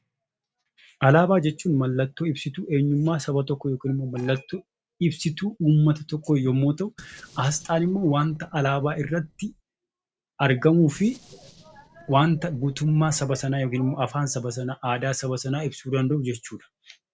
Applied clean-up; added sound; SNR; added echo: neural separator model SepFormer DNS4.